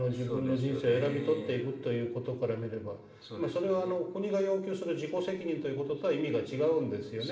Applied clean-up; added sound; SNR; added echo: none; none; none; reverberation time 0.9 s.